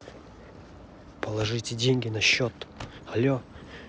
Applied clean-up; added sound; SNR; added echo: none; Car; 20 dB; none.